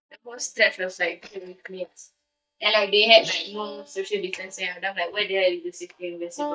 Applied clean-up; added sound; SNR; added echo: neural mask model DeepFilterNet 3.